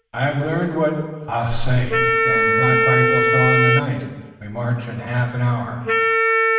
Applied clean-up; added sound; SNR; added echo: none; Wind instrument, woodwind instrument; -1 dB; reverberation time 1.1 s.